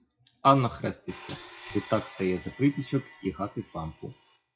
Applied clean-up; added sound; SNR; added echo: classical method WPE with log-MMSE.